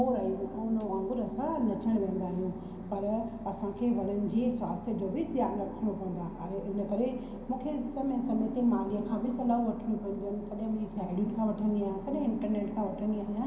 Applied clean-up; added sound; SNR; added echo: none; Bus; 19 dB; reverberation time 0.5 s.